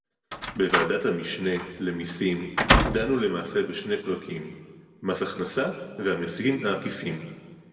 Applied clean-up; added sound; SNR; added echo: none; Slam; -1 dB; reverberation time 1.7 s.